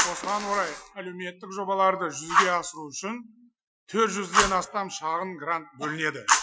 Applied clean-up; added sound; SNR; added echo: classical method Wiener filter.